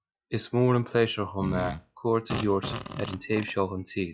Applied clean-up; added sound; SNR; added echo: classical method log-MMSE.